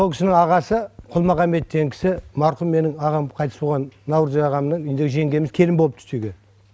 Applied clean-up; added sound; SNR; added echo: none; none; none; none.